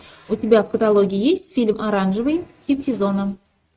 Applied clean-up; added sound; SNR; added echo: neural mask model RNNoise.